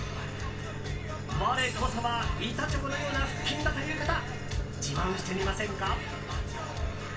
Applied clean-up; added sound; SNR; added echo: none; Microwave oven; 5 dB; reverberation time 0.3 s.